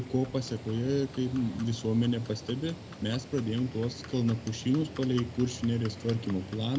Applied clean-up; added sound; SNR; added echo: none; Livestock, farm animals, working animals; 13 dB; none.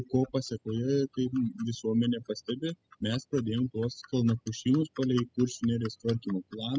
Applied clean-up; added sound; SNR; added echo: classical method spectral subtraction.